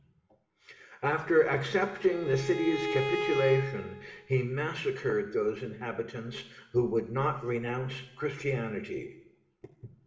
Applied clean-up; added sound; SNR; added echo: none; Bowed string instrument; 6 dB; reverberation time 0.7 s.